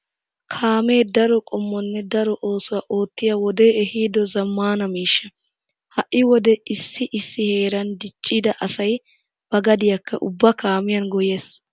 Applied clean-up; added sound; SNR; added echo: none; none; none; none.